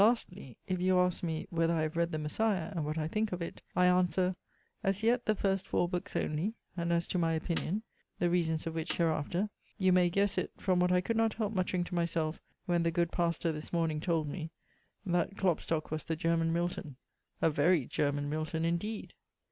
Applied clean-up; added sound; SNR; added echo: none; Snare drum; 13 dB; none.